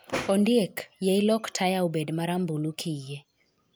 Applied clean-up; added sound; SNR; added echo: none; none; none; none.